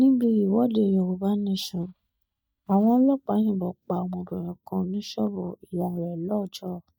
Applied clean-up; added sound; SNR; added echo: neural mask model DeepFilterNet 3.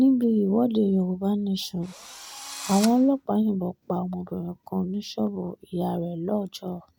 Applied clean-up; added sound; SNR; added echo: none; Drill; 13 dB; none.